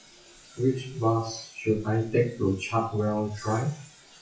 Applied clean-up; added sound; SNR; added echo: classical method WPE with log-MMSE.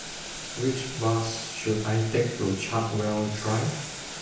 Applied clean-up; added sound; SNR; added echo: none; Boiling; 10 dB; reverberation time 0.9 s.